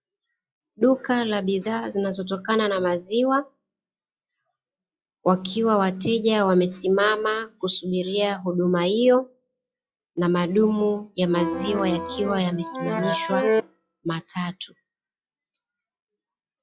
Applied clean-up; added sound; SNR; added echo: classical method log-MMSE.